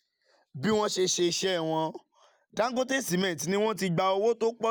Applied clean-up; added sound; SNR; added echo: none; none; none; none.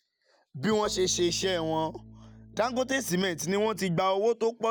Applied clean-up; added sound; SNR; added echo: none; Organ; 19 dB; none.